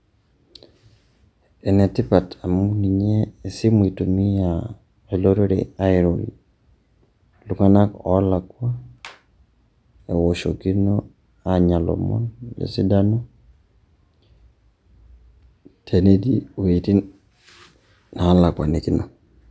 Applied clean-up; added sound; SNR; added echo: none; none; none; none.